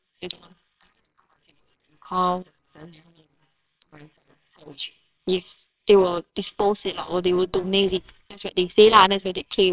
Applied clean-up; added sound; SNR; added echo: neural separator model SepFormer WHAMR!.